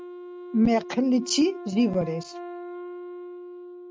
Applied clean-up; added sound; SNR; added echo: neural mask model RNNoise.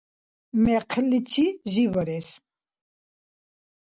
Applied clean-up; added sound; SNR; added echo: none; none; none; none.